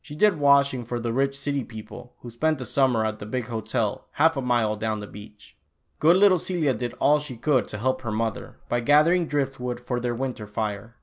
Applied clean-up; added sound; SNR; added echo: none; none; none; none.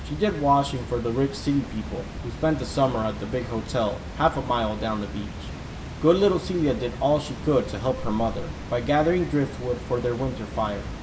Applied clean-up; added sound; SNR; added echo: none; Water; 10 dB; reverberation time 0.7 s.